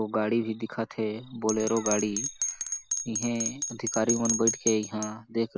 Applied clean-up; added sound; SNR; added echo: none; Bell; 5 dB; none.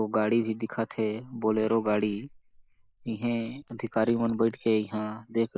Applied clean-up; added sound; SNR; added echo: neural mask model Resemble Enhance denoiser.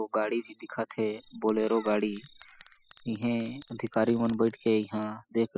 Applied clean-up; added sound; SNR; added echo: classical method spectral subtraction.